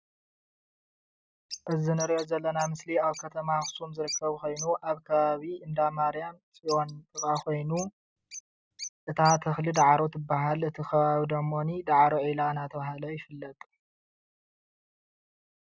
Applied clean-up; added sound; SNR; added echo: none; Bird; 13 dB; none.